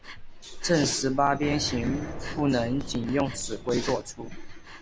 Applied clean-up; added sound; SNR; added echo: none; Explosion + Breathing; 10 dB; none.